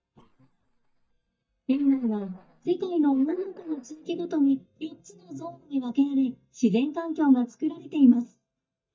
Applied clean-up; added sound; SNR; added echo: neural mask model DeepFilterNet 3.